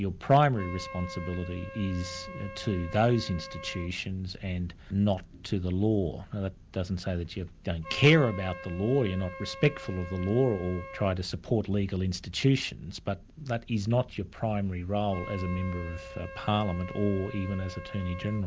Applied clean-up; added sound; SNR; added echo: none; Wind instrument, woodwind instrument; 16 dB; none.